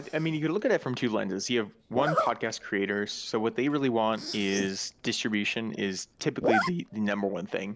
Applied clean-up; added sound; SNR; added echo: none; Zipper (clothing); 7 dB; none.